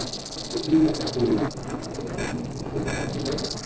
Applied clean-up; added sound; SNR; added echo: neural separator model SepFormer DNS4.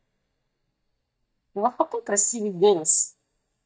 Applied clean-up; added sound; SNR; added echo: neural mask model DeepFilterNet 3.